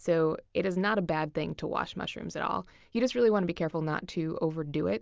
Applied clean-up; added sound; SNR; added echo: none; none; none; none.